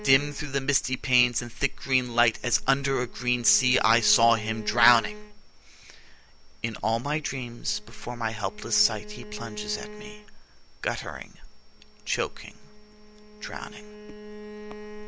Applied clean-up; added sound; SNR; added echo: none; Bowed string instrument; 17 dB; none.